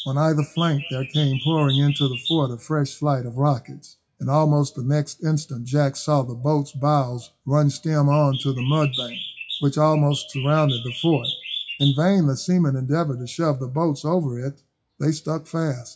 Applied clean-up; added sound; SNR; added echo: classical method WPE with log-MMSE.